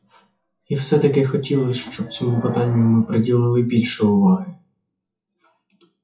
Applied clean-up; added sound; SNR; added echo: classical method WPE with log-MMSE.